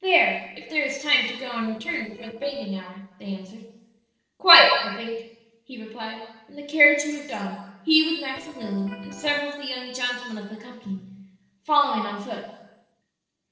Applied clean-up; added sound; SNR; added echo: neural separator model SepFormer DNS4.